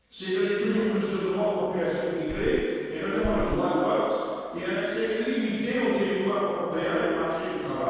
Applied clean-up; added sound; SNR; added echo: neural separator model SepFormer DNS4.